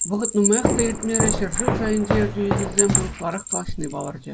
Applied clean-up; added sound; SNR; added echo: none; Walk, footsteps + Bell; -1 dB; none.